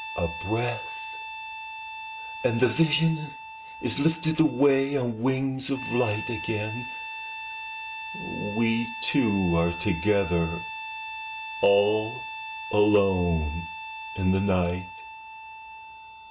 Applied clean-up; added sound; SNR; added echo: none; Harmonica; 10 dB; none.